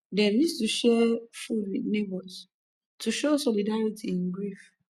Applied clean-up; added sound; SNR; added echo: none; none; none; none.